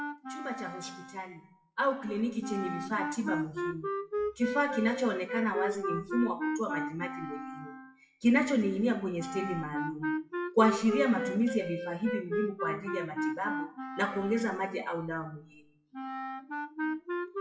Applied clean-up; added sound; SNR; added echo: classical method WPE with log-MMSE.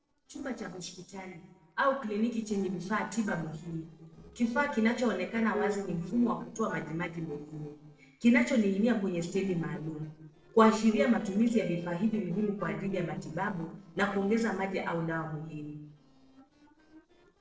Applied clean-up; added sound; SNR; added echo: neural separator model SepFormer DNS4.